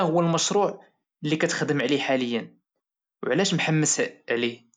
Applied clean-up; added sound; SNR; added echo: none; none; none; none.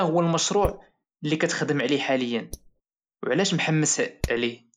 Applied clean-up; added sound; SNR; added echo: neural mask model Resemble Enhance denoiser.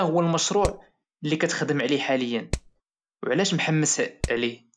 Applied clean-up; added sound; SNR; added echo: none; Hammer; 6 dB; none.